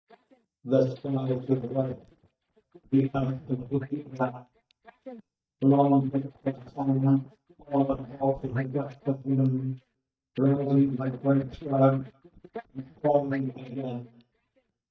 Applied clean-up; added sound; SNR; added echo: neural mask model DeepFilterNet 3.